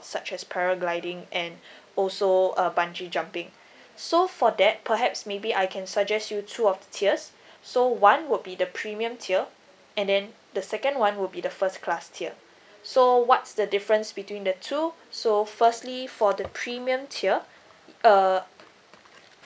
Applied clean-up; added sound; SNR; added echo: none; none; none; none.